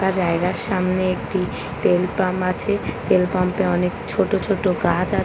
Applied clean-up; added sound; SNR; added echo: none; Thunder / Rain; 18 dB; none.